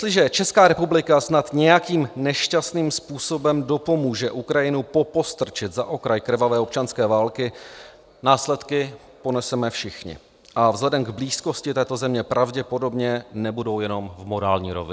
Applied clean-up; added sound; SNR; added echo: none; none; none; none.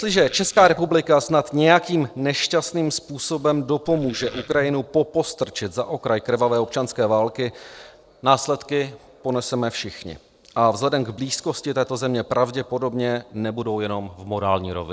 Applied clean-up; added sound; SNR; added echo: neural separator model SepFormer DNS4.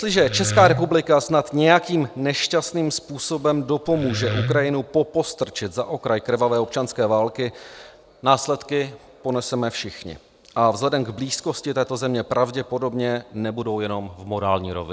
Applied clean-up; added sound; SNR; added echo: none; Wood; 5 dB; none.